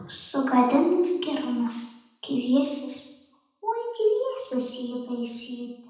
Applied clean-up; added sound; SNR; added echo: none; none; none; reverberation time 0.9 s.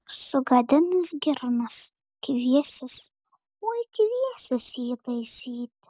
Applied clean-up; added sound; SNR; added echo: none; none; none; none.